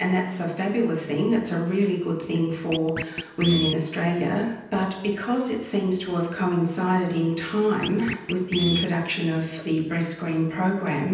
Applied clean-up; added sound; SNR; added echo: none; Scratching (performance technique); 9 dB; reverberation time 0.9 s.